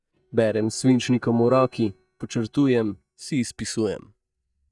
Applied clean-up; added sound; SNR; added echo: neural mask model DeepFilterNet 3.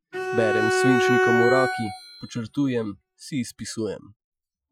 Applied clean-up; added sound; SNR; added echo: classical method Wiener filter.